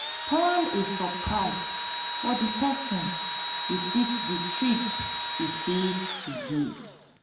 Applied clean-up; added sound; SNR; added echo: none; Engine / Drill; 2 dB; reverberation time 0.7 s.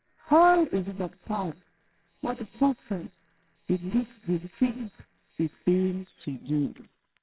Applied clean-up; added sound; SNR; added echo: neural separator model SepFormer WHAMR!.